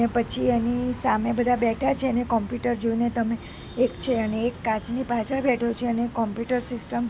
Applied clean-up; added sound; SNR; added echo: none; none; none; none.